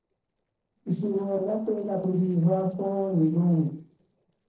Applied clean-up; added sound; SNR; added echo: neural separator model SepFormer DNS4.